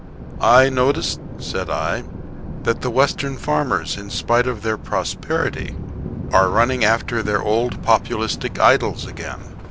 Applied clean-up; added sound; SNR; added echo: none; Thunder; 10 dB; none.